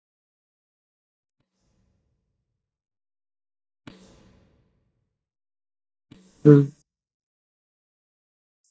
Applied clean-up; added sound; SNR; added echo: neural mask model DeepFilterNet 3.